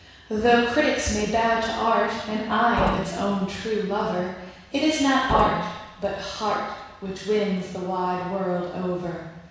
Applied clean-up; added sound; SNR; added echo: none; Liquid; 8 dB; reverberation time 1.1 s.